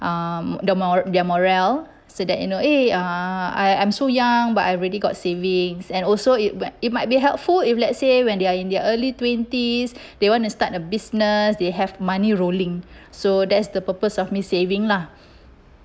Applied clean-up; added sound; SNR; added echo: none; none; none; none.